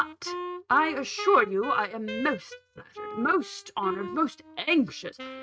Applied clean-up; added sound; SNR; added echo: neural mask model RNNoise.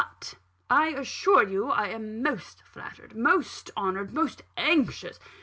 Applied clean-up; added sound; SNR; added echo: none; none; none; none.